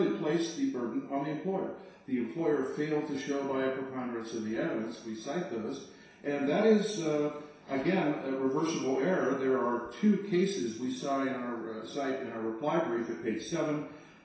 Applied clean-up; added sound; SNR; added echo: none; none; none; reverberation time 0.7 s.